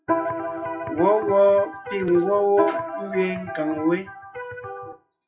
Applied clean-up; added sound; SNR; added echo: classical method WPE with log-MMSE.